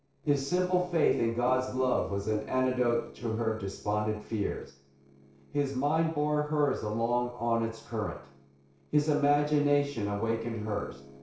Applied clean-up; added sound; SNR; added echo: neural separator model SepFormer DNS4.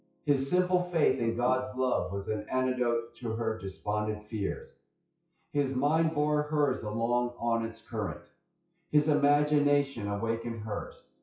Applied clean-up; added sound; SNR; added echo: classical method WPE with log-MMSE.